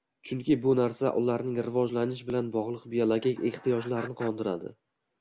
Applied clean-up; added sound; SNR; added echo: none; Chicken, rooster; 20 dB; none.